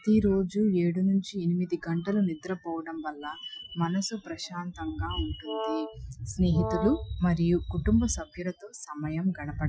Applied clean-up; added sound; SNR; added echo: classical method Wiener filter.